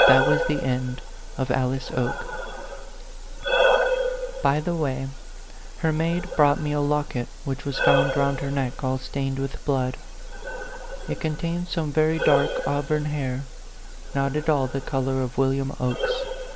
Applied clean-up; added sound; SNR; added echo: none; Breathing; 4 dB; none.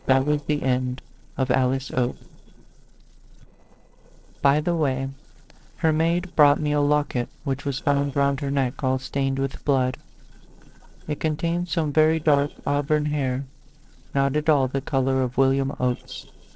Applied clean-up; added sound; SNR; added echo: neural separator model SepFormer DNS4.